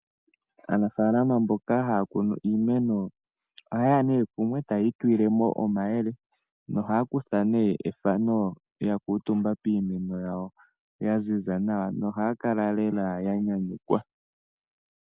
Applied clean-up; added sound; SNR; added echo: none; none; none; none.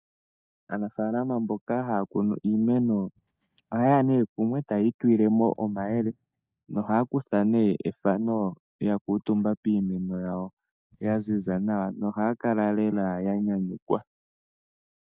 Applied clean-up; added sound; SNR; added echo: neural mask model DeepFilterNet 3.